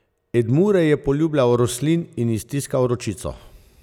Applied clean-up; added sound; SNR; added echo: none; none; none; none.